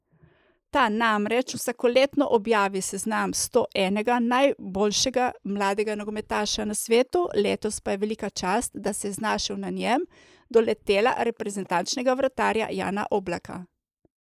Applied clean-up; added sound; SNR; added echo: neural mask model Resemble Enhance denoiser.